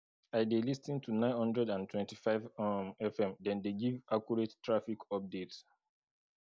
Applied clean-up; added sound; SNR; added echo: none; none; none; none.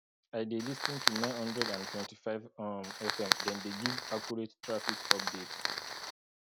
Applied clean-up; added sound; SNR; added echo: none; Fire; -4 dB; none.